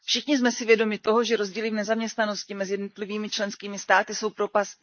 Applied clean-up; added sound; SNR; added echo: neural mask model Resemble Enhance denoiser.